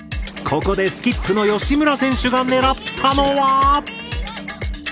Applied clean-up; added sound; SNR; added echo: none; none; none; none.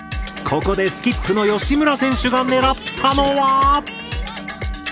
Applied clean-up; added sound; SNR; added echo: none; Wind instrument, woodwind instrument; 19 dB; none.